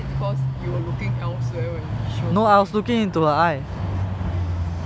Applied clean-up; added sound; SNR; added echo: none; none; none; none.